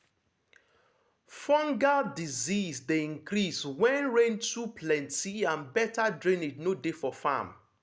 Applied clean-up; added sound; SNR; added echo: none; none; none; none.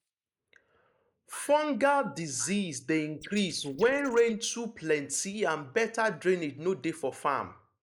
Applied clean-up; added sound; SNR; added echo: neural mask model Resemble Enhance denoiser.